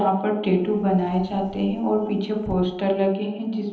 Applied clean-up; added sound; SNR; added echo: none; Sliding door / Slam / Wood; 19 dB; reverberation time 0.9 s.